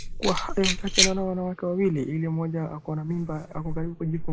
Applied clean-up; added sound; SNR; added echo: neural mask model Resemble Enhance denoiser.